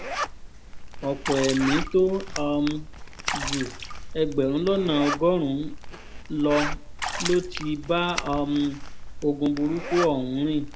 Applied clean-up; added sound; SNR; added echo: none; Water / Splash, splatter + Zipper (clothing); 7 dB; none.